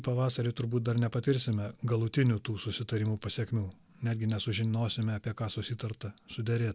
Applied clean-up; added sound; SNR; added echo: none; none; none; none.